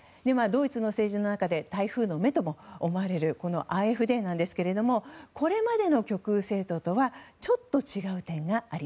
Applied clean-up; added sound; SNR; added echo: none; none; none; none.